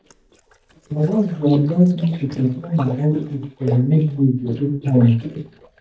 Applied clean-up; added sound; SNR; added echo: neural mask model DeepFilterNet 3.